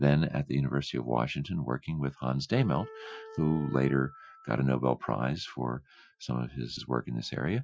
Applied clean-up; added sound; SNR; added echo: classical method Wiener filter.